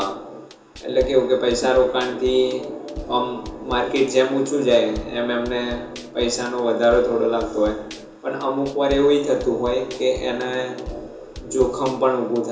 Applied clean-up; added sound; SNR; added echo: none; Drum kit; 18 dB; reverberation time 0.7 s.